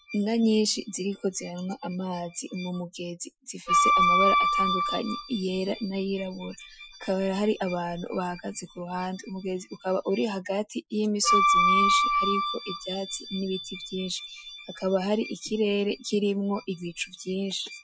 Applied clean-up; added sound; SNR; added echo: classical method Wiener filter.